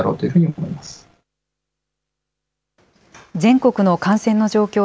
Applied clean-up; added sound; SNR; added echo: none; none; none; none.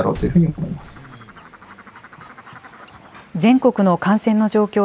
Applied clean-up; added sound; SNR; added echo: none; Bird + Liquid; 18 dB; none.